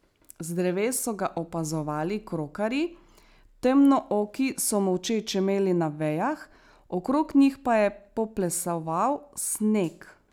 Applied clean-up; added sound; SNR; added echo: none; none; none; none.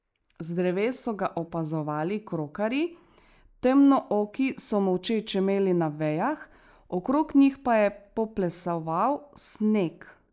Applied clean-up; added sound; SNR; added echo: neural mask model Resemble Enhance denoiser.